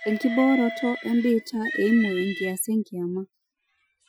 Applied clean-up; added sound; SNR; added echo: classical method Wiener filter.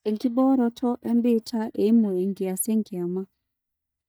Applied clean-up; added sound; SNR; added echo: neural mask model DeepFilterNet 3.